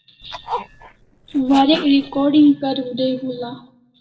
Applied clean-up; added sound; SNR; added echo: neural separator model SepFormer DNS4.